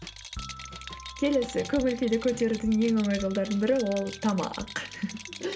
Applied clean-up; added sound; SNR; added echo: none; Rattle; 16 dB; none.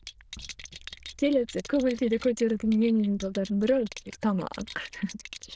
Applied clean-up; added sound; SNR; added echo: neural diffusion model UNIVERSE++.